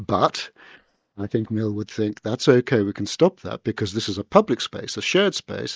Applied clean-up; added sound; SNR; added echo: neural mask model DeepFilterNet 3.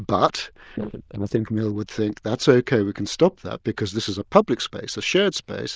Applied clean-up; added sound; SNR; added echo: neural diffusion model UNIVERSE++.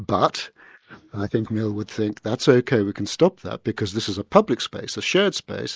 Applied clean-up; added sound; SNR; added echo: neural mask model Resemble Enhance denoiser.